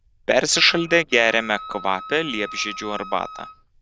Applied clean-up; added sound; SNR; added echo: neural diffusion model UNIVERSE++.